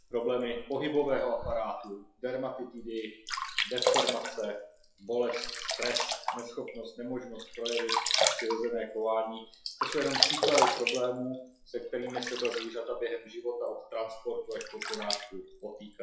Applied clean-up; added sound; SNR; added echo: classical method WPE with log-MMSE.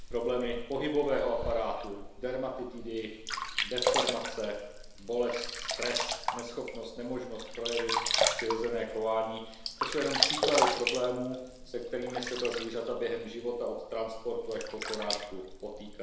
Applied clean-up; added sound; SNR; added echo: none; Sink (filling or washing); 1 dB; reverberation time 1.1 s.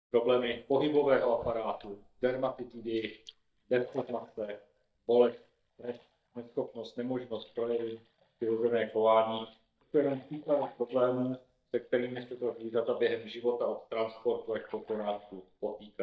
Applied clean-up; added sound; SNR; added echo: neural mask model DeepFilterNet 3.